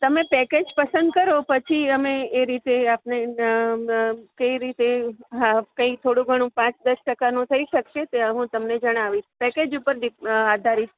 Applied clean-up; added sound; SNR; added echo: none; none; none; none.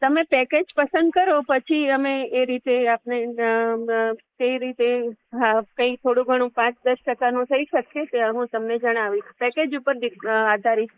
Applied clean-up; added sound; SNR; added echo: neural mask model Resemble Enhance denoiser.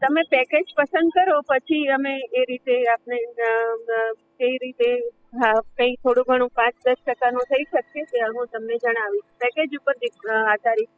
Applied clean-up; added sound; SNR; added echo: classical method spectral subtraction.